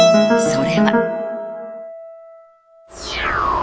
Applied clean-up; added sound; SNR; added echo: none; Keyboard (musical); 0 dB; none.